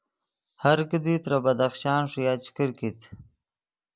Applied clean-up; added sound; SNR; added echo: none; none; none; none.